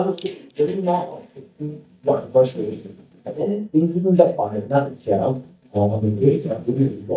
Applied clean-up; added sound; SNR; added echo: neural mask model DeepFilterNet 3.